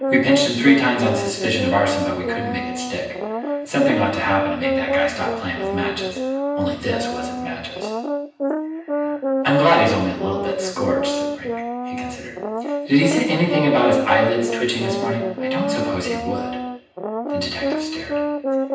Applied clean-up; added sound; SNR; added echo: none; Brass instrument; 2 dB; reverberation time 0.9 s.